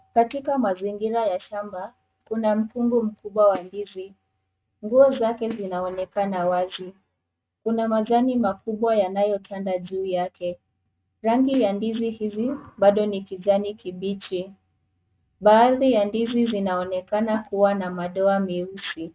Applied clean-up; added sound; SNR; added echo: neural mask model RNNoise.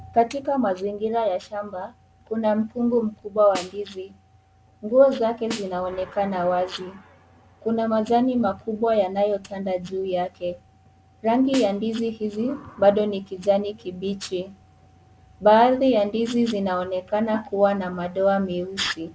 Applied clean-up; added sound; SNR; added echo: none; Snare drum; 17 dB; none.